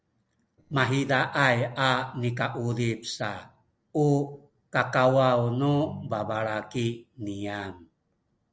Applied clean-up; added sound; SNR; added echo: neural separator model SepFormer DNS4.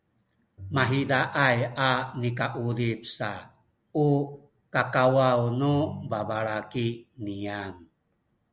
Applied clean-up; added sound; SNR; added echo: none; Ringtone; 15 dB; none.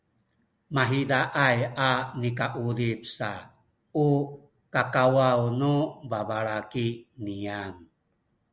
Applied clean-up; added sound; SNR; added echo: none; none; none; none.